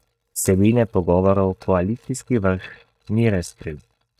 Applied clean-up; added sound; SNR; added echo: neural mask model DeepFilterNet 3.